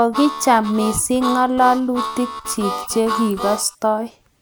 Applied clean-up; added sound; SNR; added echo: none; Harmonica; 8 dB; none.